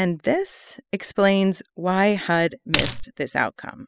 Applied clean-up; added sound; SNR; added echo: classical method spectral subtraction.